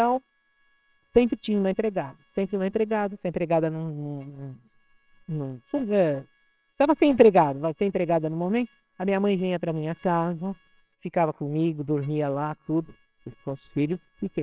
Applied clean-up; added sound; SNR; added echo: neural separator model SepFormer WHAMR!.